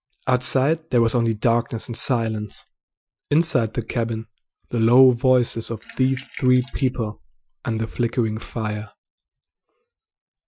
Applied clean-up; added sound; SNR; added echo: classical method Wiener filter.